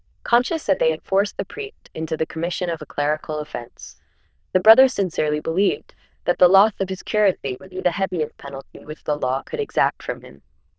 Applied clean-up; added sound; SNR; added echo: neural diffusion model UNIVERSE++.